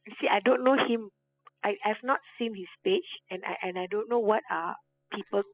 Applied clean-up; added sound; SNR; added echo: classical method spectral subtraction.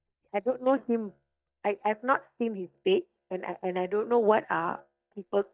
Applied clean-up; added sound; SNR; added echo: neural mask model DeepFilterNet 3.